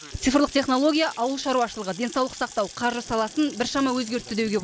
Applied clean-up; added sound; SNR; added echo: none; Sink (filling or washing) / Water tap, faucet / Splash, splatter; 18 dB; none.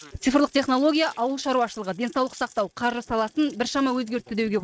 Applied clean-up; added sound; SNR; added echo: neural mask model RNNoise.